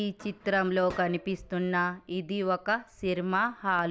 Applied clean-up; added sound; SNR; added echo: none; Gunshot, gunfire; 19 dB; none.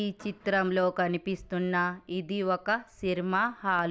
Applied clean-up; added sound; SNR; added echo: none; none; none; none.